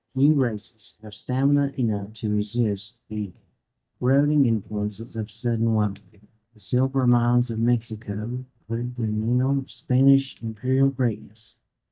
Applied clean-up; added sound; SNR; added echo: neural mask model DeepFilterNet 3.